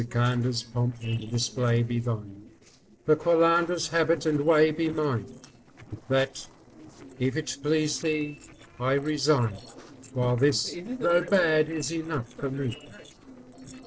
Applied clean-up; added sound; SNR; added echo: neural separator model SepFormer DNS4.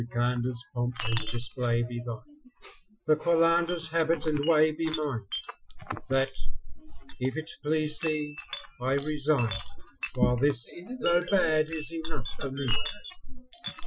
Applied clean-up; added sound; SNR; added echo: classical method Wiener filter.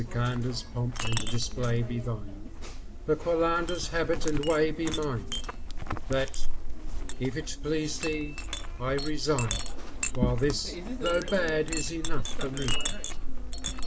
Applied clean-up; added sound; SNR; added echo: none; Chink, clink; -2 dB; none.